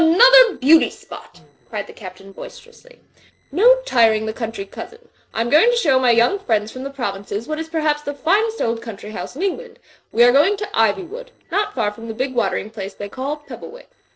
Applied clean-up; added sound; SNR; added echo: neural separator model SepFormer DNS4.